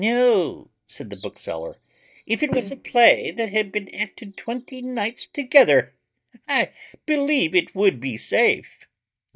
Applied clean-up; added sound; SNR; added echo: neural mask model DeepFilterNet 3.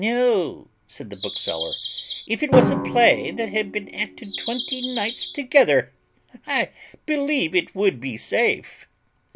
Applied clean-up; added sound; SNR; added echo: none; Drum + Bird vocalization, bird call, bird song; 6 dB; none.